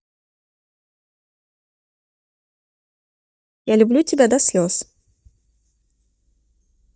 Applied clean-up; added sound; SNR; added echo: neural mask model DeepFilterNet 3.